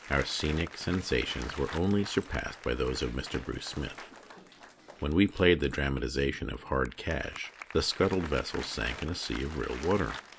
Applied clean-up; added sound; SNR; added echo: none; Applause; 15 dB; none.